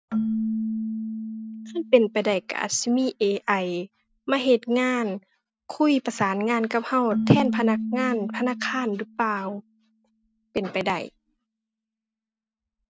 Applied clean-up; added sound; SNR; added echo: none; Keyboard (musical); 8 dB; none.